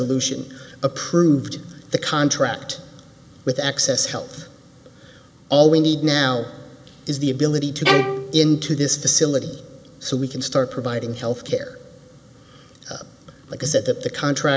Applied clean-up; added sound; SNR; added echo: none; Bowed string instrument; 2 dB; none.